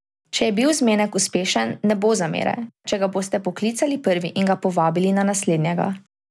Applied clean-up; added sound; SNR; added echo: none; none; none; none.